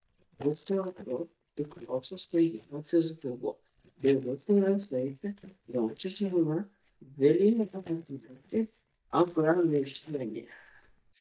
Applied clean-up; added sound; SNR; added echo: neural mask model DeepFilterNet 3.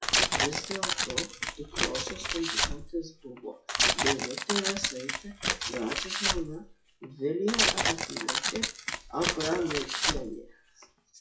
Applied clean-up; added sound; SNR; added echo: classical method WPE with log-MMSE.